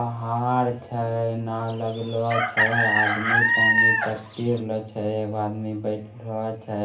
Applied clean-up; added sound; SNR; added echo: none; Chicken, rooster; -4 dB; reverberation time 0.3 s.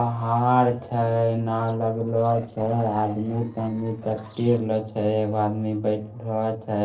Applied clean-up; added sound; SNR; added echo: neural separator model SepFormer DNS4.